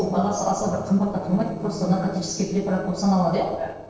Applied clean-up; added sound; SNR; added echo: neural separator model SepFormer DNS4.